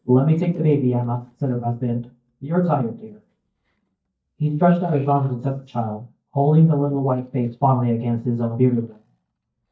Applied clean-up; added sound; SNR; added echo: neural mask model DeepFilterNet 3.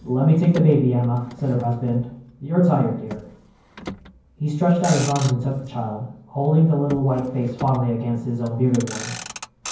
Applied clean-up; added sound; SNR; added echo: none; Motor vehicle (road); 17 dB; reverberation time 0.9 s.